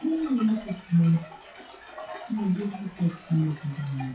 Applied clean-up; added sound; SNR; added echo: classical method WPE with log-MMSE.